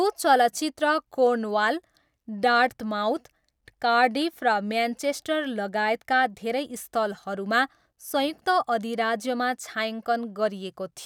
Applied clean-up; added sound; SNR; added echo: none; none; none; none.